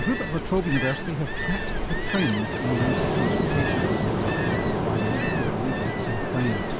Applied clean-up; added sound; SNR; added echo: none; Ocean; -3 dB; none.